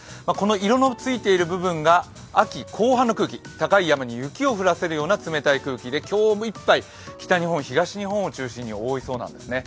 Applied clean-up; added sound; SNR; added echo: none; none; none; none.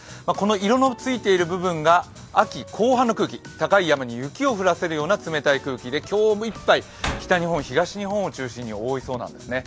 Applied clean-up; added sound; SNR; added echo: none; Slam; 15 dB; none.